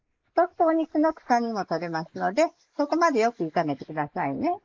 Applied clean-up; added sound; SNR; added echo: neural mask model Resemble Enhance denoiser.